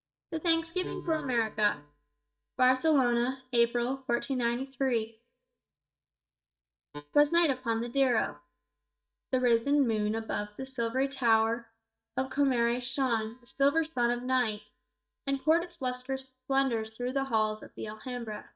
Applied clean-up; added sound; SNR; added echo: neural mask model DeepFilterNet 3.